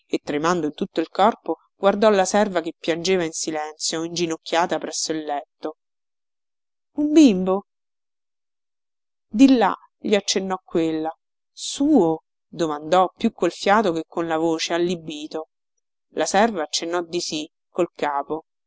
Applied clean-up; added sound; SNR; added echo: none; none; none; none.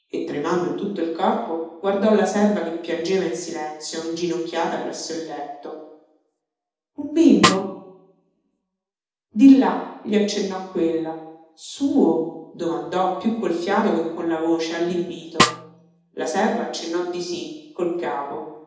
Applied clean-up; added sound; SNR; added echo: none; Snare drum; 2 dB; reverberation time 0.8 s.